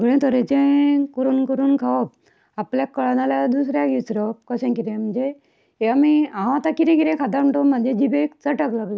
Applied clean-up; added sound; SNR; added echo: none; none; none; none.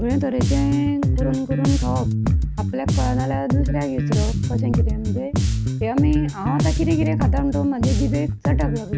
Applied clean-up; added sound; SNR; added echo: none; Bass guitar; -3 dB; none.